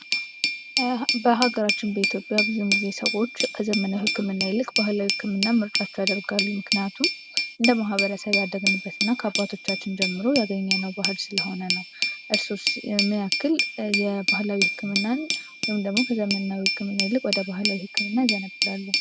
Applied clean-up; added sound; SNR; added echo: none; Glass; 1 dB; none.